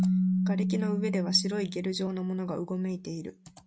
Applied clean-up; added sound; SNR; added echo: none; Keyboard (musical); -1 dB; none.